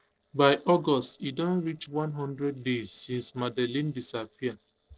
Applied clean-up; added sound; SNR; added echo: neural separator model SepFormer DNS4.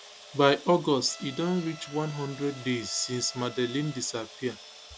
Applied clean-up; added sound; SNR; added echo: none; Trumpet + Sawing; 17 dB; none.